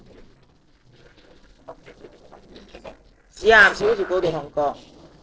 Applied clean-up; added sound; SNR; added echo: neural separator model SepFormer DNS4.